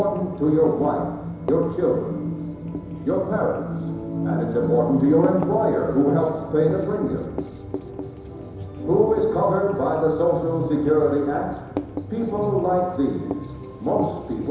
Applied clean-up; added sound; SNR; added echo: none; Writing; 10 dB; reverberation time 1.0 s.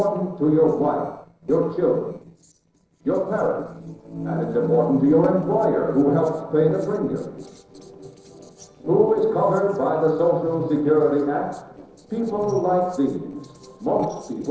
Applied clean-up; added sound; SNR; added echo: neural separator model SepFormer DNS4.